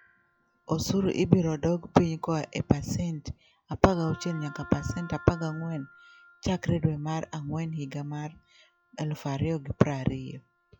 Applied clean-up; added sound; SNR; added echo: classical method log-MMSE.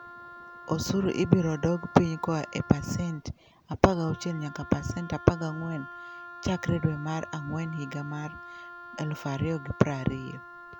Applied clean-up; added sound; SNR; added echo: none; Wind instrument, woodwind instrument; 16 dB; none.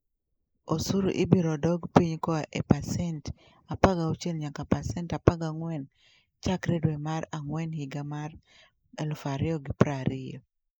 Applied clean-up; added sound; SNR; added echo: neural mask model Resemble Enhance denoiser.